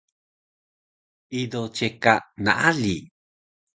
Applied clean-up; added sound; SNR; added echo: none; none; none; none.